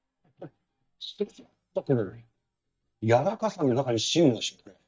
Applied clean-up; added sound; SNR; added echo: neural mask model DeepFilterNet 3.